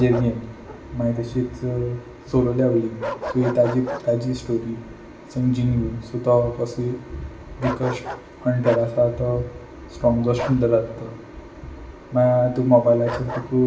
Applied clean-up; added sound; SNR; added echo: none; Bark; 14 dB; reverberation time 0.7 s.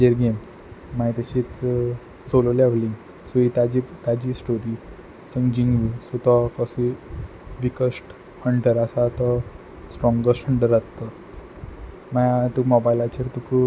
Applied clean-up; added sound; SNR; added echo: none; none; none; none.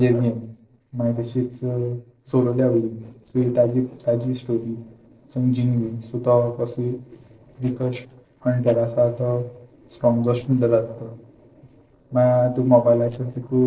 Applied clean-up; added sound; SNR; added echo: neural separator model SepFormer DNS4.